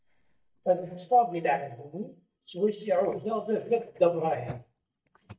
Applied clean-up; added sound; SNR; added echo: neural mask model DeepFilterNet 3.